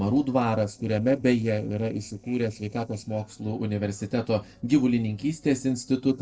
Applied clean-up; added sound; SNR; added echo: neural separator model SepFormer DNS4.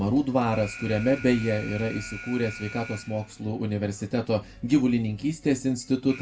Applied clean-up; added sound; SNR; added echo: none; Alarm; 17 dB; reverberation time 0.2 s.